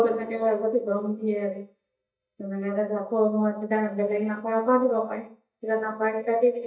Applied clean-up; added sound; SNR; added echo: neural mask model DeepFilterNet 3.